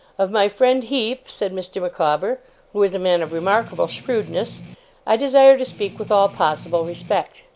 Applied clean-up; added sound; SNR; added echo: none; Strum; 19 dB; none.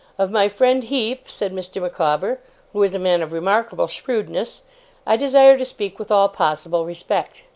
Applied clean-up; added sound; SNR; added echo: none; none; none; none.